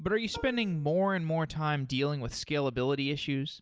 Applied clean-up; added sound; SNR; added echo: none; Plucked string instrument; 20 dB; none.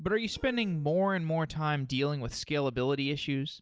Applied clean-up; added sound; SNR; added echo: neural separator model SepFormer DNS4.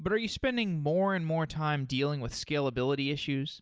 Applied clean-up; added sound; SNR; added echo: none; none; none; none.